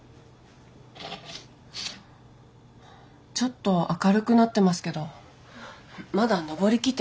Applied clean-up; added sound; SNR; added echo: none; none; none; none.